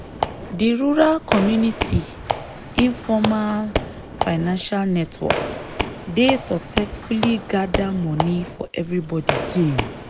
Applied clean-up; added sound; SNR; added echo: none; Squeak / Walk, footsteps; 5 dB; none.